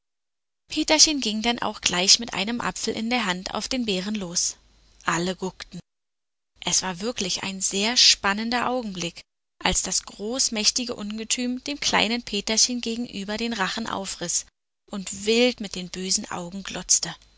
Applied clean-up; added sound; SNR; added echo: none; none; none; none.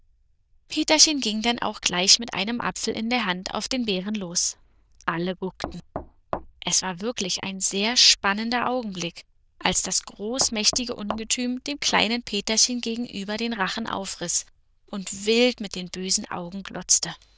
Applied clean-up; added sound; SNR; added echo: neural diffusion model UNIVERSE++.